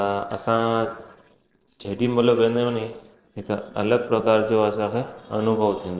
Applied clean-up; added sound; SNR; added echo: neural separator model SepFormer DNS4.